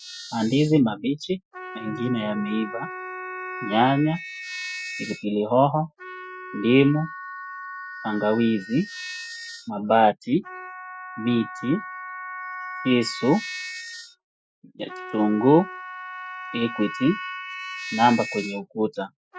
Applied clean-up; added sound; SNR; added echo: classical method Wiener filter.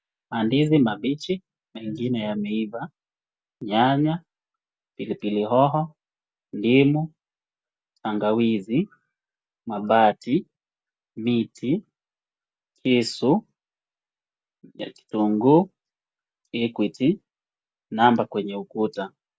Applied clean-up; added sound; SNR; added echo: none; none; none; none.